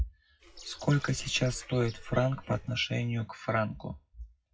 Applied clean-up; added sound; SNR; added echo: classical method WPE with log-MMSE.